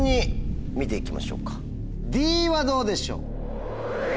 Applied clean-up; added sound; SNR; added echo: none; none; none; none.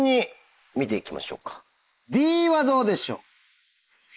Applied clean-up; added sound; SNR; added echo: neural mask model Resemble Enhance denoiser.